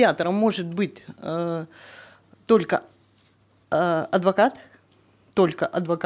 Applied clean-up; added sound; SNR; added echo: none; none; none; none.